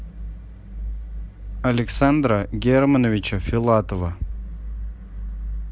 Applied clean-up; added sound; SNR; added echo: none; none; none; none.